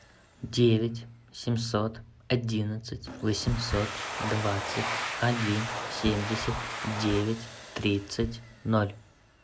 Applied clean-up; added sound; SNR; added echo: none; Domestic sounds, home sounds; 8 dB; none.